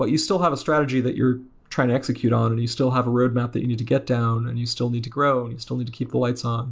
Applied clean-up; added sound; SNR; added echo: none; none; none; none.